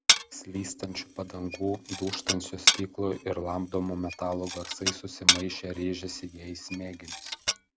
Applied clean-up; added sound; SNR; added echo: none; Glass; -3 dB; none.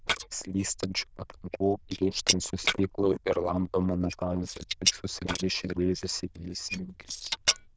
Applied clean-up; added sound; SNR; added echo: neural diffusion model UNIVERSE++.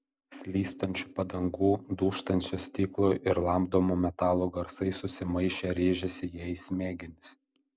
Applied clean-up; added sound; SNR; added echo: none; none; none; none.